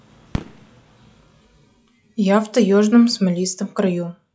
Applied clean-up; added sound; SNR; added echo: classical method log-MMSE.